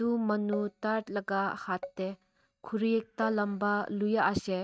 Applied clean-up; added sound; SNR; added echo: neural mask model RNNoise.